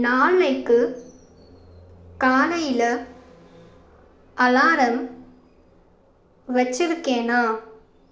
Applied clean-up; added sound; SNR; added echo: none; none; none; none.